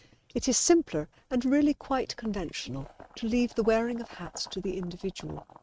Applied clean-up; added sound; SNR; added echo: neural mask model RNNoise.